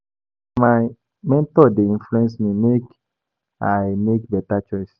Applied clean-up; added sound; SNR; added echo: none; none; none; none.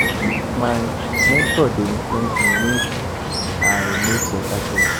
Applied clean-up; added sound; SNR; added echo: none; Bird; -4 dB; none.